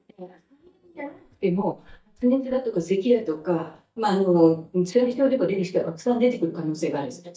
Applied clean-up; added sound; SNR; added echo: neural mask model DeepFilterNet 3.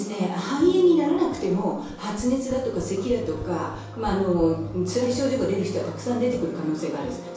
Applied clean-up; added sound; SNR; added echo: none; Run; 18 dB; reverberation time 0.7 s.